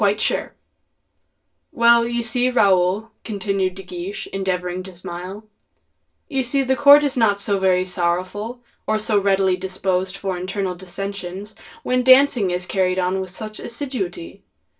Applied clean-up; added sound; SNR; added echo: none; none; none; reverberation time 0.2 s.